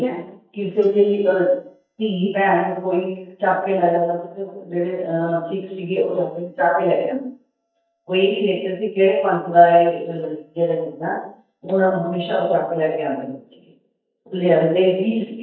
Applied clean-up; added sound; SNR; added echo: neural mask model DeepFilterNet 3.